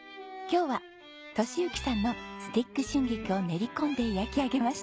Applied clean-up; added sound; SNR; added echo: none; none; none; none.